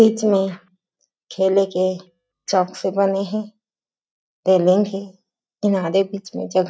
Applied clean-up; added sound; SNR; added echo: neural mask model DeepFilterNet 3.